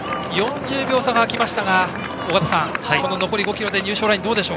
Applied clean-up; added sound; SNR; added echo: none; none; none; none.